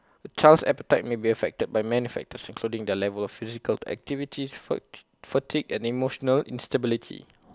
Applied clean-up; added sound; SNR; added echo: none; none; none; none.